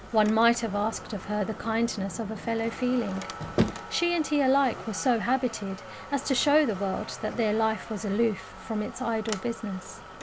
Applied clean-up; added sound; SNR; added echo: none; Motor vehicle (road) + Sliding door; 10 dB; none.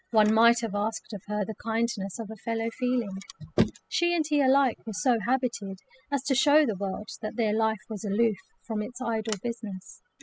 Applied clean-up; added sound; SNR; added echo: classical method spectral subtraction.